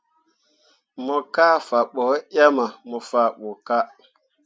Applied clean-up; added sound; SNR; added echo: none; none; none; none.